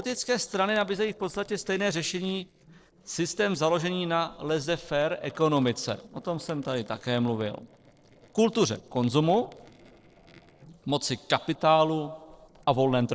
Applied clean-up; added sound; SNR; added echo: neural separator model SepFormer DNS4.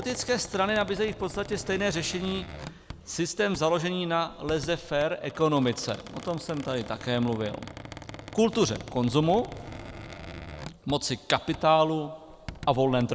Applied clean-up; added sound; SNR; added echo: none; Squeak; 15 dB; none.